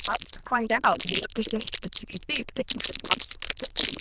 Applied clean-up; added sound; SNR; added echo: neural diffusion model UNIVERSE++.